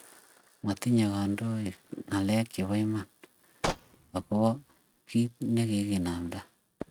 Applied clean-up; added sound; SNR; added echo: neural mask model RNNoise.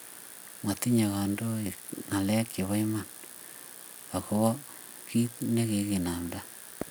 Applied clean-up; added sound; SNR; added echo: none; none; none; none.